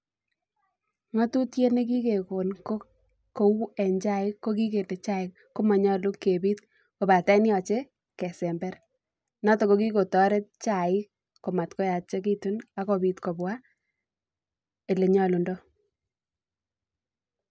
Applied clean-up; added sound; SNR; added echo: none; none; none; none.